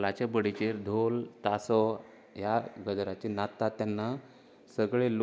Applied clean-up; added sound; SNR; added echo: none; none; none; none.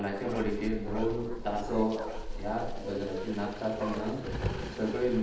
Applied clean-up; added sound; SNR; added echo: none; Bark; 4 dB; reverberation time 0.8 s.